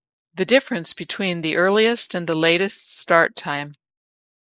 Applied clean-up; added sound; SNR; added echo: neural mask model Resemble Enhance denoiser.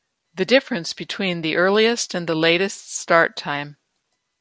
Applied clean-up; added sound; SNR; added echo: none; none; none; none.